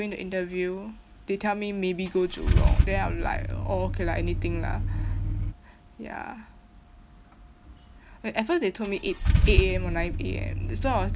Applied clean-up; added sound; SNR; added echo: none; Idling / Engine starting / Car; -3 dB; none.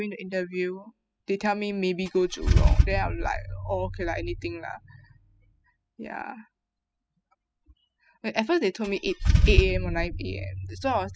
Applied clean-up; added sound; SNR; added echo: classical method spectral subtraction.